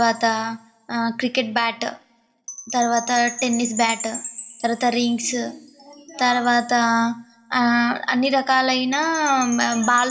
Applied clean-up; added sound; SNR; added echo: none; Wind chime / Percussion; 15 dB; reverberation time 0.4 s.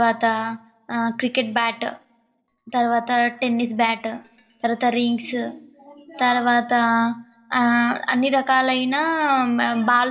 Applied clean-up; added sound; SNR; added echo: neural separator model SepFormer DNS4.